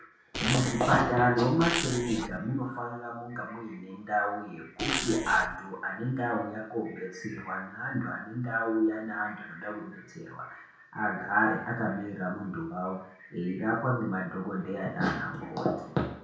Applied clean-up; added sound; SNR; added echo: none; Zipper (clothing); 3 dB; reverberation time 0.6 s.